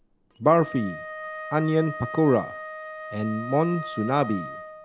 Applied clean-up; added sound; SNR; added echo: none; Wind instrument, woodwind instrument; 11 dB; none.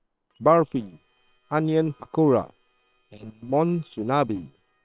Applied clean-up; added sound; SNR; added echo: neural separator model SepFormer WHAM!.